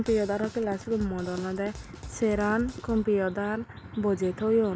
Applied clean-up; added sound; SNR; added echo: none; Drum kit; 14 dB; none.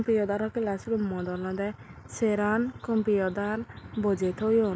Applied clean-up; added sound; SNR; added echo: none; none; none; none.